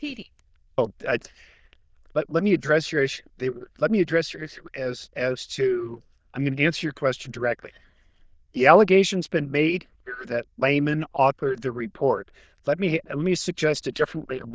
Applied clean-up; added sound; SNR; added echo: neural diffusion model UNIVERSE++.